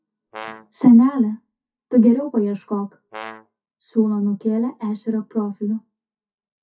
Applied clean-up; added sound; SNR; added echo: classical method WPE with log-MMSE.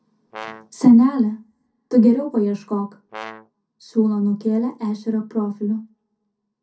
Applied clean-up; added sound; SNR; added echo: none; Brass instrument; 18 dB; reverberation time 0.3 s.